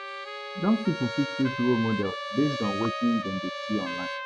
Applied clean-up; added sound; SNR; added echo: none; Trumpet + Bowed string instrument; 6 dB; none.